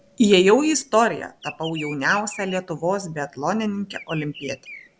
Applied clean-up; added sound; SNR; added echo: none; Bird vocalization, bird call, bird song; 19 dB; none.